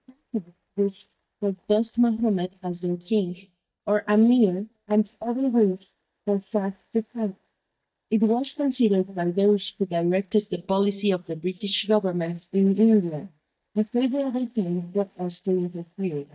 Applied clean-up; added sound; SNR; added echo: neural mask model DeepFilterNet 3.